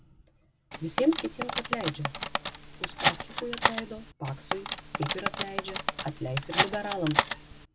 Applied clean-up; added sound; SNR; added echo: none; Cutlery, silverware; -5 dB; none.